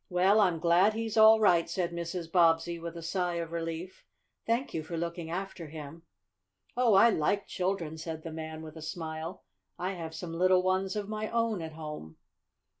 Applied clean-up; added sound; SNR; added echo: none; none; none; none.